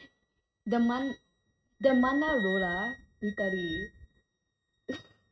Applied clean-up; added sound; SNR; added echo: neural mask model RNNoise.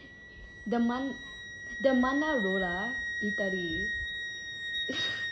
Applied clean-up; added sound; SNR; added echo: none; Wind instrument, woodwind instrument; 3 dB; none.